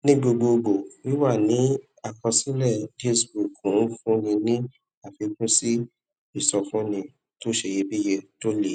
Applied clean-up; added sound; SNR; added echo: none; none; none; none.